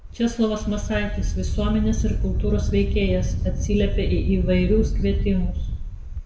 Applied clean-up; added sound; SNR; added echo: none; Wind; -1 dB; reverberation time 0.7 s.